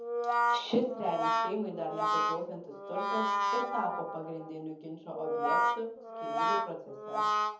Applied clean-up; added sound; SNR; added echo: none; Brass instrument; -5 dB; reverberation time 0.7 s.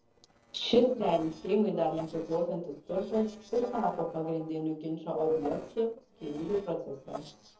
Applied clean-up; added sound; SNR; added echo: neural separator model SepFormer DNS4.